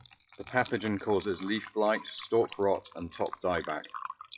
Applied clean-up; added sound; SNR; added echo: classical method WPE with log-MMSE.